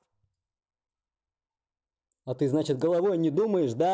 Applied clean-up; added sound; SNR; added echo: none; none; none; none.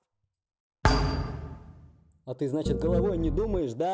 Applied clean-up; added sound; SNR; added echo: none; Thump, thud + Piano; -3 dB; none.